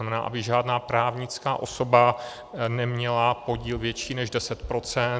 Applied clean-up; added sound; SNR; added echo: none; none; none; none.